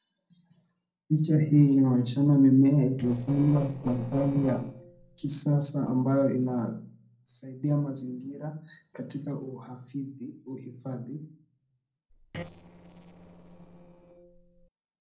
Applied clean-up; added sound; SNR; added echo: neural separator model SepFormer DNS4.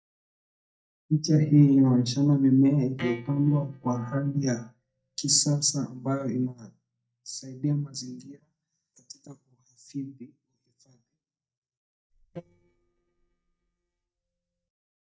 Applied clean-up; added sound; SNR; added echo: neural mask model DeepFilterNet 3.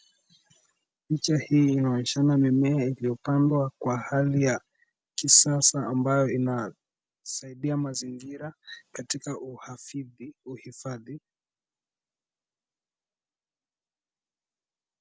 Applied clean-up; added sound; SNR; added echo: none; none; none; none.